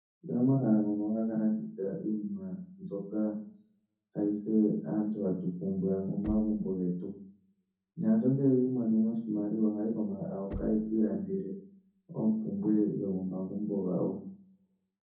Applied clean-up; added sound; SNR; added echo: none; Knock; 17 dB; reverberation time 0.6 s.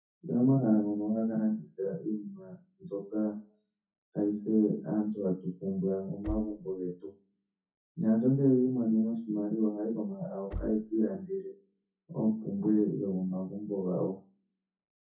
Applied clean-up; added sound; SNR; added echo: classical method WPE with log-MMSE.